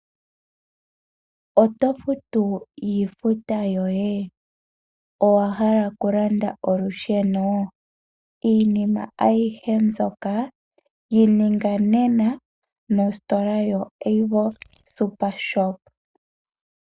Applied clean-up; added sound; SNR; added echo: neural mask model DeepFilterNet 3.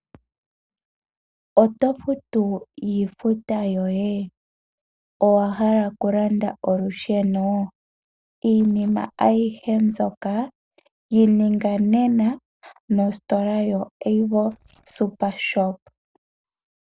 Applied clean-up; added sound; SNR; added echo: neural separator model SepFormer DNS4.